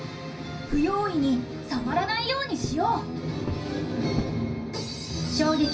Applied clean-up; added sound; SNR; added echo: none; Walk, footsteps; 12 dB; reverberation time 0.4 s.